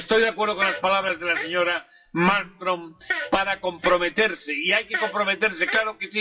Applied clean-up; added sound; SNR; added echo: classical method WPE with log-MMSE.